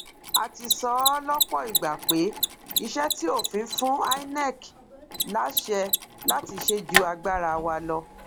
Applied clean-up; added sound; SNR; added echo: none; Mechanisms; 2 dB; none.